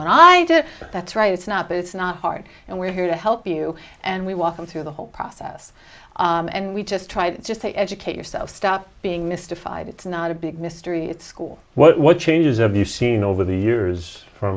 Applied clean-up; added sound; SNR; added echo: none; none; none; none.